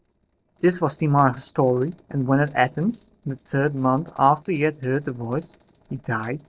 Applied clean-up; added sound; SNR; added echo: neural separator model SepFormer DNS4.